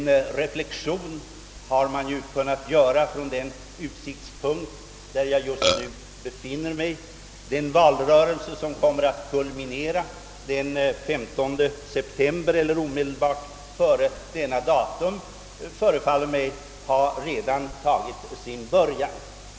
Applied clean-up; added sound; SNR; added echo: none; Burping, eructation; -2 dB; none.